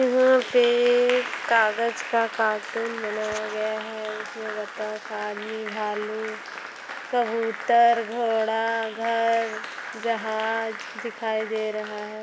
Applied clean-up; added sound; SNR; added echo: none; Applause; 11 dB; none.